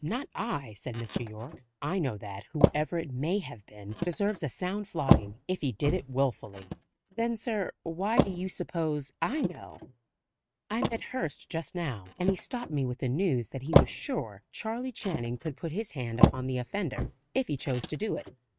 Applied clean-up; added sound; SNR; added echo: neural mask model RNNoise.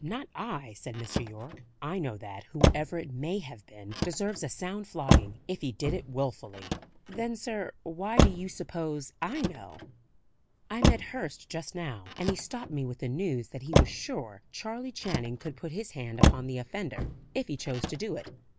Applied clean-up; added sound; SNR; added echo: none; Motor vehicle (road); -3 dB; none.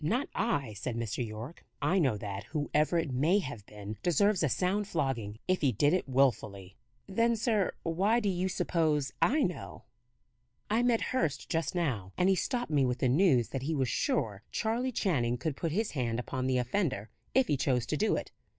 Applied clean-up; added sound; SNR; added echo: none; none; none; none.